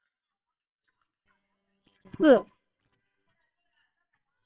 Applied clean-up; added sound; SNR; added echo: neural separator model SepFormer WHAMR!.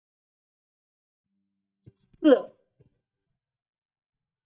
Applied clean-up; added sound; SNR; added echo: neural mask model DeepFilterNet 3.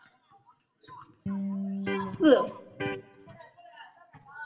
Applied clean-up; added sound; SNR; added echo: none; Electric guitar; 3 dB; reverberation time 0.5 s.